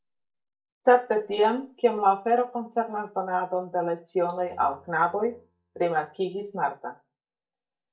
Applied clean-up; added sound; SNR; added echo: neural mask model DeepFilterNet 3.